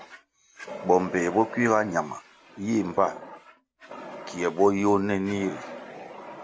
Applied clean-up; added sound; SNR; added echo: none; Fire; 15 dB; none.